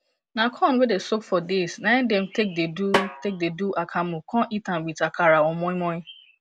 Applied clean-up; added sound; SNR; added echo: none; Snare drum; 6 dB; none.